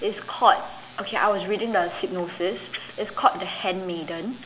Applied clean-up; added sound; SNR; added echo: none; none; none; none.